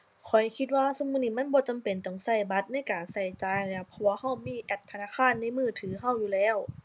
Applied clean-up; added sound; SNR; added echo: none; none; none; none.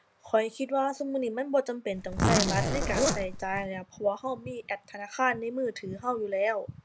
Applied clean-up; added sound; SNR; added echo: none; Zipper (clothing); -3 dB; none.